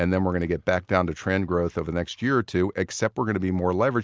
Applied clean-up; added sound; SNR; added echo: none; none; none; none.